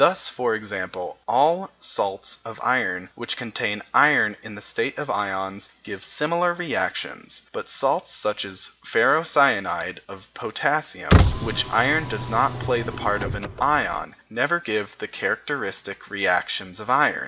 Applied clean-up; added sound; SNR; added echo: none; Car; -1 dB; none.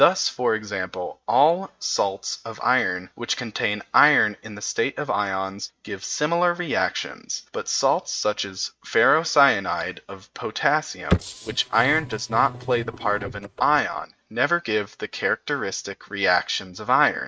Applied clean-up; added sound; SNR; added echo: neural mask model RNNoise.